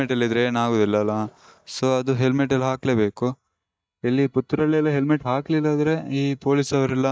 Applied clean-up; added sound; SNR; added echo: neural mask model DeepFilterNet 3.